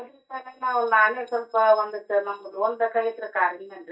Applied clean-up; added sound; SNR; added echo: neural mask model DeepFilterNet 3.